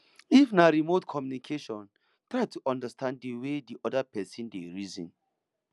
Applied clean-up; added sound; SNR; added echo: none; none; none; none.